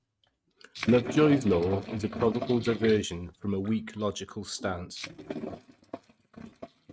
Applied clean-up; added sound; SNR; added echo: neural mask model RNNoise.